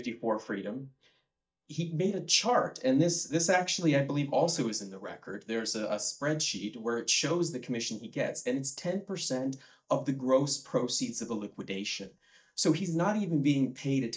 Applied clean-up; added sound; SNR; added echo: neural mask model DeepFilterNet 3.